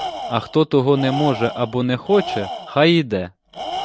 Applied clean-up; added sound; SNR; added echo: none; Tools; 11 dB; none.